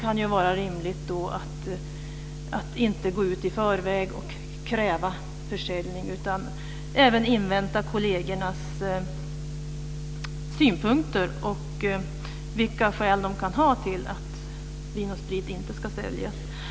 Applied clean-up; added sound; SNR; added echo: none; none; none; none.